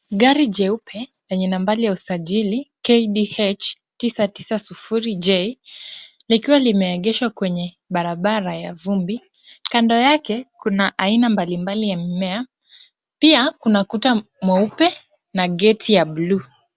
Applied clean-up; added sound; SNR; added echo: none; none; none; none.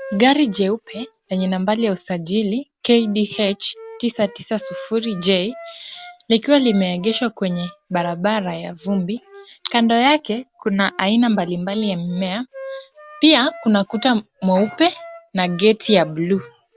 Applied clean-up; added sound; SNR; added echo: none; Wind instrument, woodwind instrument; 20 dB; none.